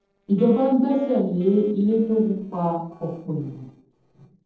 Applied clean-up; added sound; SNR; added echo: neural separator model SepFormer DNS4.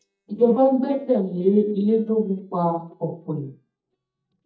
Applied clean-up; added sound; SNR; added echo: neural mask model DeepFilterNet 3.